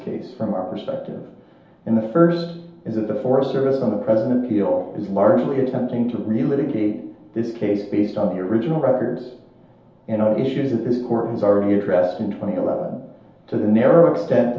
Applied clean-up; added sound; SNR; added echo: none; none; none; reverberation time 0.8 s.